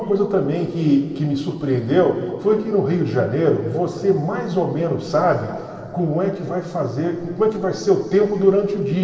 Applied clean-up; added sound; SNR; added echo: none; none; none; reverberation time 2.5 s.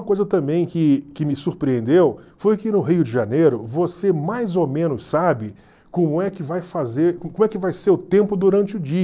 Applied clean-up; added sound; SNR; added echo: none; none; none; none.